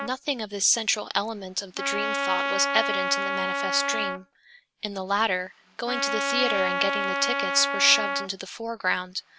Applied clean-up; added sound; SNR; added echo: none; Trumpet; 2 dB; none.